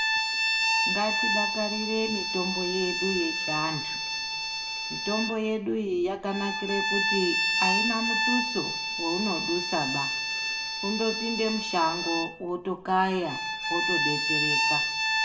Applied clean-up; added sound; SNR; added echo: none; Bowed string instrument; -2 dB; reverberation time 0.7 s.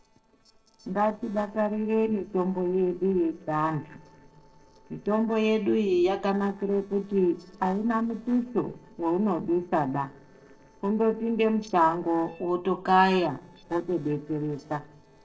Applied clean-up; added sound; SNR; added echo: neural separator model SepFormer DNS4.